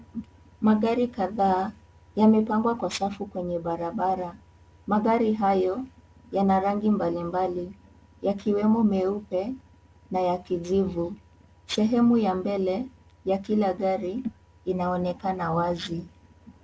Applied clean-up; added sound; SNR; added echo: none; none; none; none.